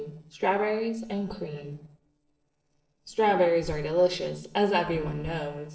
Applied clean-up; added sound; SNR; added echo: neural separator model SepFormer DNS4.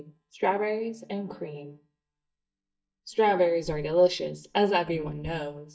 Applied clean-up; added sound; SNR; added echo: neural mask model DeepFilterNet 3.